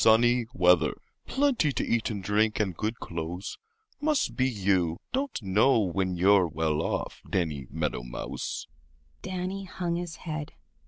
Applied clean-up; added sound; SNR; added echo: none; none; none; none.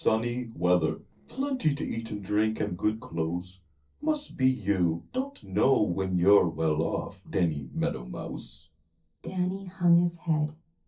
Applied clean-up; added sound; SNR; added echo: neural separator model SepFormer DNS4.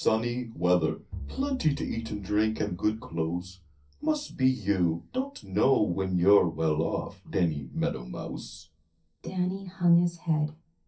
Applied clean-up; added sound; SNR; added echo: none; Bowed string instrument; 15 dB; reverberation time 0.3 s.